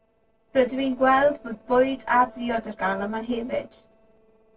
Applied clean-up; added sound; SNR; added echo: neural separator model SepFormer DNS4.